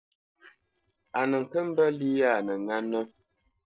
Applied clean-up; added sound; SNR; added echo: neural separator model SepFormer DNS4.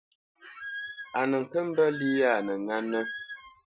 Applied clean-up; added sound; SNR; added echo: none; Squeak; 11 dB; none.